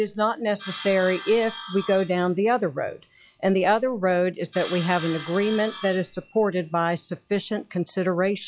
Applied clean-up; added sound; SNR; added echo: classical method log-MMSE.